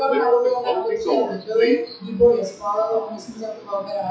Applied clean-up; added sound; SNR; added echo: classical method WPE with log-MMSE.